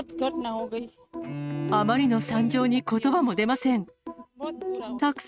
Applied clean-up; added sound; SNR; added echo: neural mask model RNNoise.